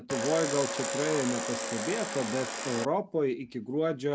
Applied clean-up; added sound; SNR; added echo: none; Domestic sounds, home sounds; 3 dB; none.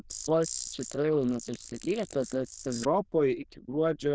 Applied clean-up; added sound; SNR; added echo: neural diffusion model UNIVERSE++.